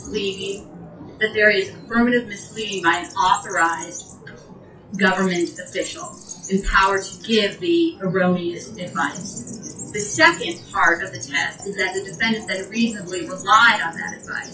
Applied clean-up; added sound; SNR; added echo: classical method WPE with log-MMSE.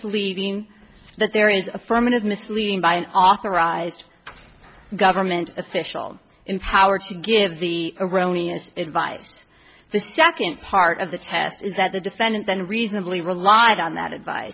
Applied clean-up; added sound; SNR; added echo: none; none; none; none.